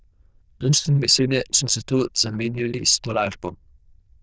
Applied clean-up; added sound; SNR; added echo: neural diffusion model UNIVERSE++.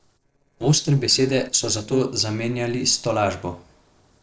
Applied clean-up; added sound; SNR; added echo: neural separator model SepFormer DNS4.